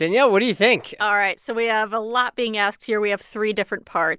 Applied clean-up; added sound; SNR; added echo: none; none; none; none.